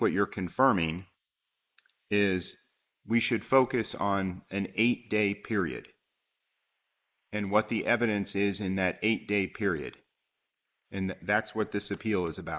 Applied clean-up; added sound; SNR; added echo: neural mask model Resemble Enhance denoiser.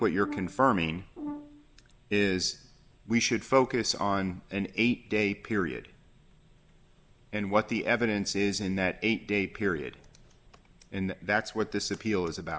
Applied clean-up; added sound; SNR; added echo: none; Brass instrument; 12 dB; none.